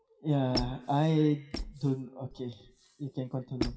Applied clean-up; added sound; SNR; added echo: classical method WPE with log-MMSE.